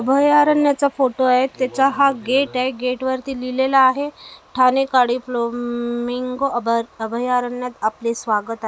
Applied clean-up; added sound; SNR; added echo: none; none; none; none.